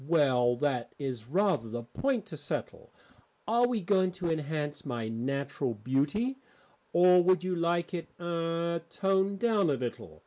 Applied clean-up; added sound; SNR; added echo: none; none; none; none.